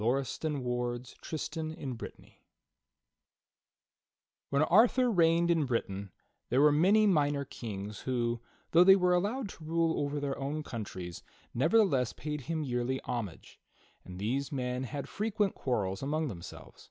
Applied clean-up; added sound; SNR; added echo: none; none; none; none.